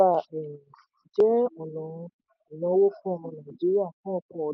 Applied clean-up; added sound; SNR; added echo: none; none; none; none.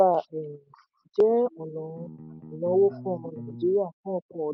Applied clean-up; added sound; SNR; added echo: none; Bass guitar; 15 dB; none.